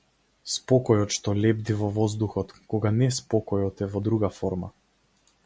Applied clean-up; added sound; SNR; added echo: none; none; none; none.